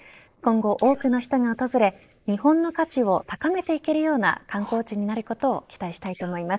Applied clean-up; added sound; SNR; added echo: neural mask model Resemble Enhance denoiser.